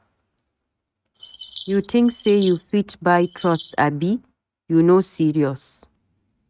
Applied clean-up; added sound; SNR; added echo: neural mask model RNNoise.